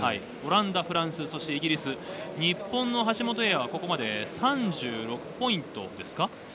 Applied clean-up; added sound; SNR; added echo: none; none; none; none.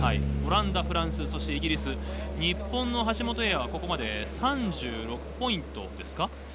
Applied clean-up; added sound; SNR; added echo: none; Bass guitar; 3 dB; none.